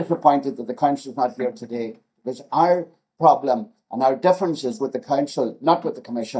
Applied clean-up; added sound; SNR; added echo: neural mask model DeepFilterNet 3.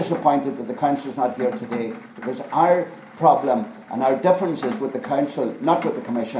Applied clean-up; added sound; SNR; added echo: none; Rain; 16 dB; reverberation time 0.5 s.